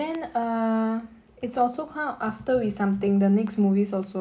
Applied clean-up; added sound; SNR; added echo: none; none; none; none.